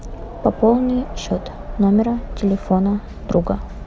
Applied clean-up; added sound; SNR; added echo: none; Crowd; 18 dB; none.